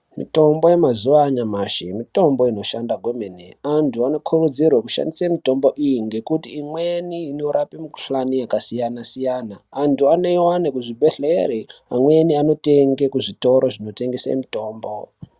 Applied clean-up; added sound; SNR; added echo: none; none; none; none.